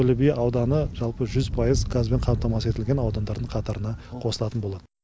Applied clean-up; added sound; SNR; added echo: none; none; none; none.